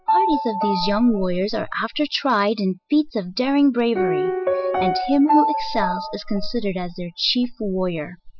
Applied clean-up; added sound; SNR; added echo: classical method spectral subtraction.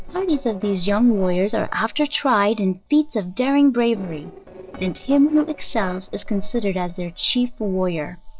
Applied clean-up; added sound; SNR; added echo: neural separator model SepFormer DNS4.